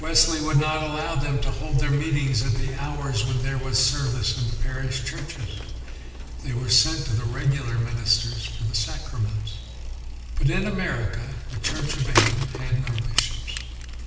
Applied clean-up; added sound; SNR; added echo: none; Bicycle; 12 dB; reverberation time 1.2 s.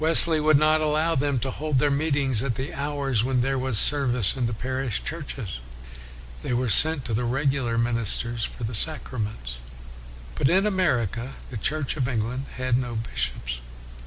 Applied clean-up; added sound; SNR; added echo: none; none; none; none.